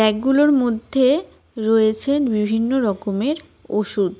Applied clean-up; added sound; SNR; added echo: none; none; none; none.